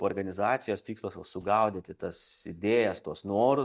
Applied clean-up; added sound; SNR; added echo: neural mask model DeepFilterNet 3.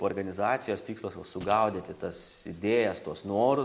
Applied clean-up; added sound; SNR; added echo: none; Keys jangling; 15 dB; none.